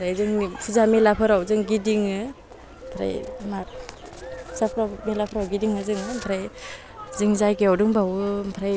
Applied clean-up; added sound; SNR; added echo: none; Bird; 19 dB; none.